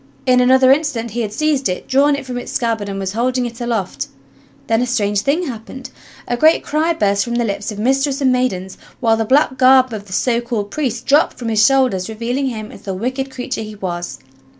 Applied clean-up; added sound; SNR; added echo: none; none; none; none.